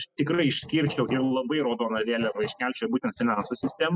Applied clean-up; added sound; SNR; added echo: classical method spectral subtraction.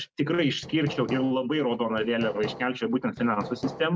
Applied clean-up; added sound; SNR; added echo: none; Hammer; 13 dB; none.